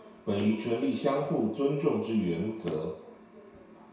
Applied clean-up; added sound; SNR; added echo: none; Motor vehicle (road); 17 dB; reverberation time 0.7 s.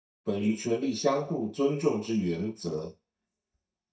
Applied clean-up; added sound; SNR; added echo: neural mask model DeepFilterNet 3.